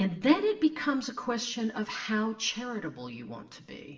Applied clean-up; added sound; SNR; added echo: none; none; none; reverberation time 0.7 s.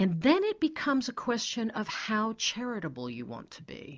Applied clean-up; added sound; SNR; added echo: none; none; none; none.